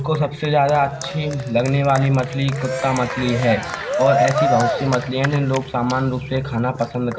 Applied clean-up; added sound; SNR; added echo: none; Cheering; 6 dB; none.